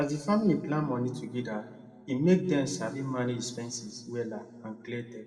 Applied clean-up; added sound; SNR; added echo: none; none; none; reverberation time 1.3 s.